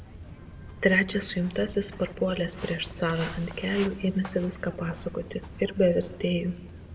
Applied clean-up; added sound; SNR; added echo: none; Walk, footsteps; 14 dB; reverberation time 0.6 s.